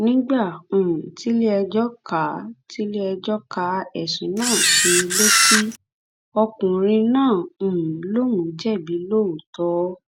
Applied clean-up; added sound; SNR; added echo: none; Camera; -4 dB; none.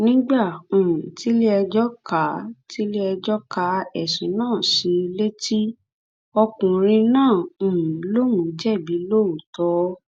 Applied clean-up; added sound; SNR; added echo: none; none; none; none.